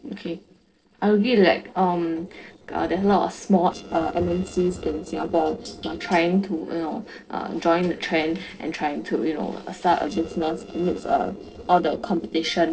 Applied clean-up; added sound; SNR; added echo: neural separator model SepFormer DNS4.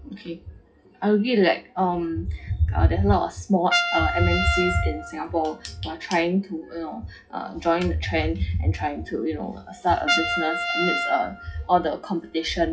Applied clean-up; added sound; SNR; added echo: classical method WPE with log-MMSE.